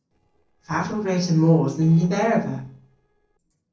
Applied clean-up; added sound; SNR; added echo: neural separator model SepFormer DNS4.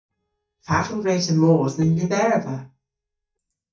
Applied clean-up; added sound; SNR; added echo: neural mask model DeepFilterNet 3.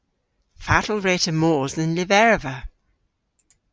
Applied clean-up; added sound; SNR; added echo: none; none; none; none.